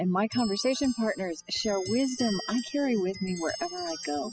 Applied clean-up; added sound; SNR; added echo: classical method spectral subtraction.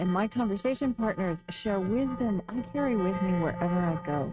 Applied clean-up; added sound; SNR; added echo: neural mask model RNNoise.